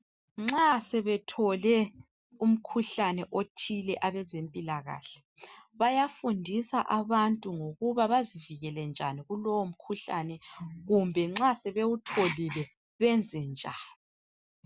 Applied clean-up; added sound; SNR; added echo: none; none; none; none.